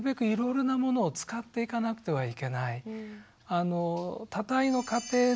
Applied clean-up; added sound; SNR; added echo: none; none; none; none.